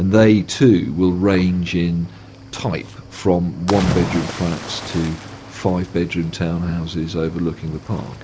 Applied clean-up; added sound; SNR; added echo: none; Cricket / Waves, surf; 12 dB; none.